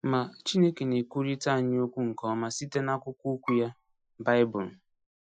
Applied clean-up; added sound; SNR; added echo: classical method Wiener filter.